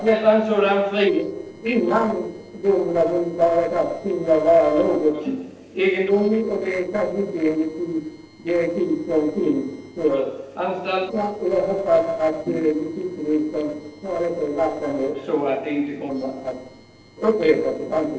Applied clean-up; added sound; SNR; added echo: neural separator model SepFormer DNS4.